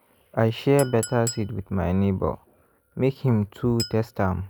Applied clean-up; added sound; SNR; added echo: none; Chink, clink; 17 dB; none.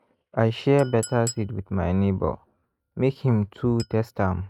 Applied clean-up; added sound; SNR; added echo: neural mask model RNNoise.